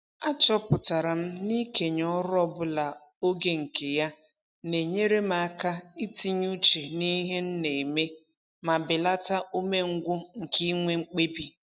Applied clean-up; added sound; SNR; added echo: none; none; none; none.